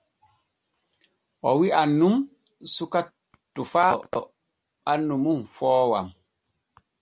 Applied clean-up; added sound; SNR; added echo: none; none; none; none.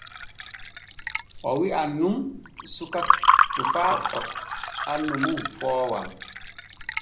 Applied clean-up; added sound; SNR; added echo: none; Fill (with liquid) / Water; -2 dB; reverberation time 0.5 s.